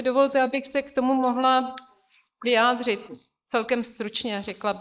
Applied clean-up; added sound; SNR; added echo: neural mask model Resemble Enhance denoiser.